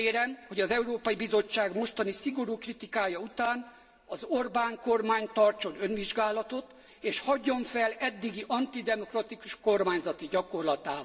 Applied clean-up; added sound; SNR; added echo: none; none; none; reverberation time 0.4 s.